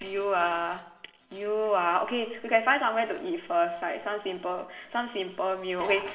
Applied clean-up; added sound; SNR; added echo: none; none; none; reverberation time 1.0 s.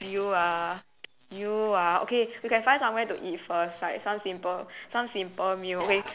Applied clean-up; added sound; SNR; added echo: none; none; none; none.